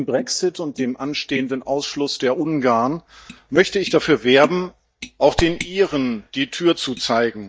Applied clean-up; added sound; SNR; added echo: neural mask model DeepFilterNet 3.